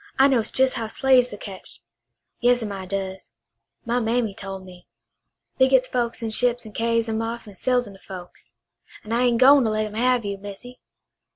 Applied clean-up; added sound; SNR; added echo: none; none; none; none.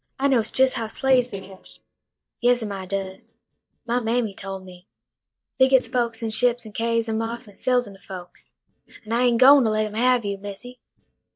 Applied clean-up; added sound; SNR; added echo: neural mask model DeepFilterNet 3.